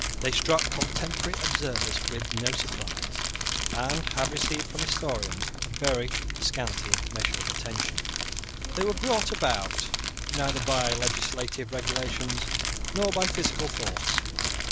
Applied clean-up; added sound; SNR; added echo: none; Crumpling, crinkling; -2 dB; none.